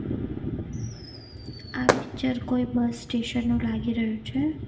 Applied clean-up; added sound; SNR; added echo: none; Fireworks; 4 dB; reverberation time 0.7 s.